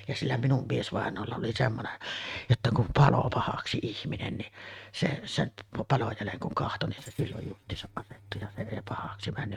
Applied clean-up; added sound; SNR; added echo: neural mask model RNNoise.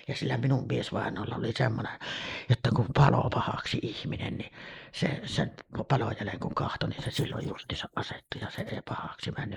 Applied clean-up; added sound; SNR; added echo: neural mask model Resemble Enhance denoiser.